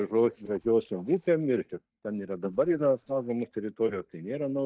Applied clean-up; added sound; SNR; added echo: neural mask model DeepFilterNet 3.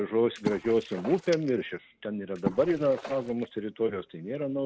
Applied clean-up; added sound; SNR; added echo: neural mask model RNNoise.